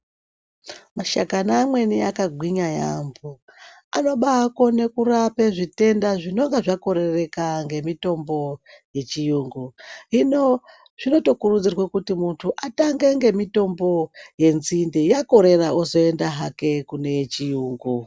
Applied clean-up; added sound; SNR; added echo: none; none; none; none.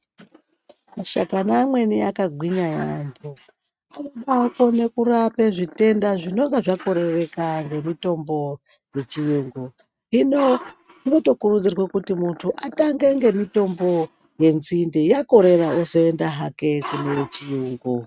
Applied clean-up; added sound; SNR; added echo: neural mask model RNNoise.